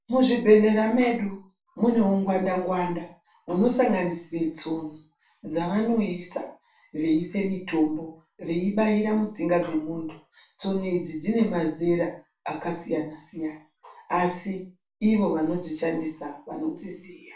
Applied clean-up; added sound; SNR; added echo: none; none; none; reverberation time 0.3 s.